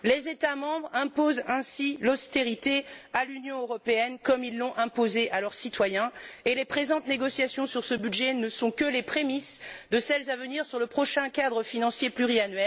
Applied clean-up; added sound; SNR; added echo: none; none; none; none.